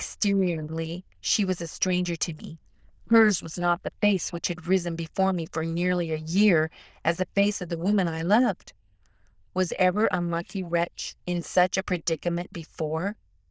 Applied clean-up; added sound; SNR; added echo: neural diffusion model UNIVERSE++.